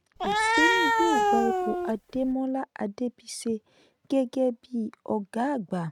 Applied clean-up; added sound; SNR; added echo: neural mask model RNNoise.